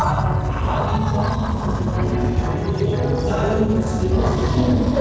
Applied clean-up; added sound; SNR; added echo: neural separator model SepFormer DNS4.